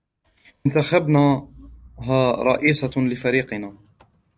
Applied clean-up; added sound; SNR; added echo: none; none; none; none.